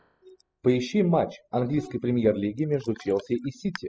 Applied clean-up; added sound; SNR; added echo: classical method spectral subtraction.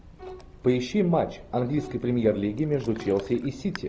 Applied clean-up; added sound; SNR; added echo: none; Bowed string instrument + Ocean; 19 dB; none.